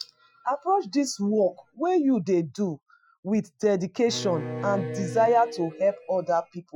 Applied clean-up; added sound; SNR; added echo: classical method Wiener filter.